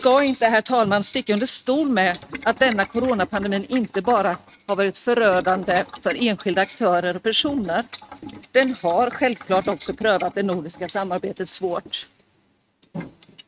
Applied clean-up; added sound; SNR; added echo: neural mask model RNNoise.